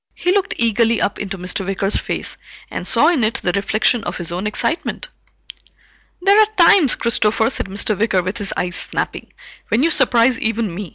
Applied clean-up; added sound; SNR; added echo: none; none; none; none.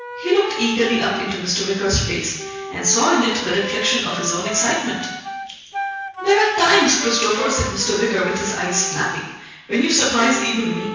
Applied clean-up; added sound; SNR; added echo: none; Wind instrument, woodwind instrument; 11 dB; reverberation time 1.1 s.